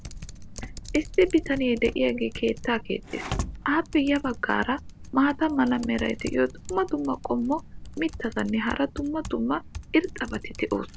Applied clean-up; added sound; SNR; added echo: none; Typing; 12 dB; none.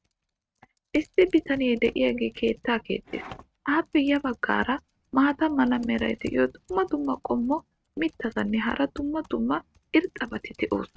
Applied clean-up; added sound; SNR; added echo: neural mask model RNNoise.